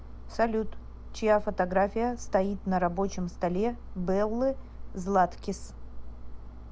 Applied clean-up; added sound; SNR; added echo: none; Engine; 8 dB; none.